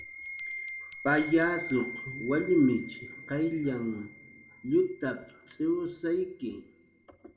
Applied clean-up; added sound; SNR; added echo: none; Bell; 7 dB; reverberation time 0.8 s.